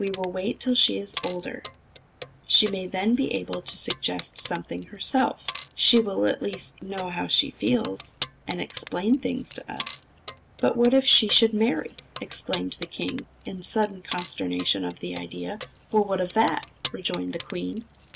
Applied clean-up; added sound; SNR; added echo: none; Keys jangling; 13 dB; none.